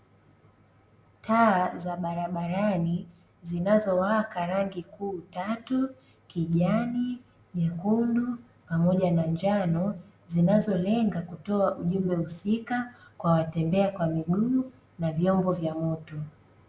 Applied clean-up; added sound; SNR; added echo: none; none; none; none.